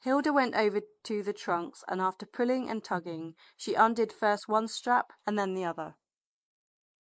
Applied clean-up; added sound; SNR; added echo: neural mask model Resemble Enhance denoiser.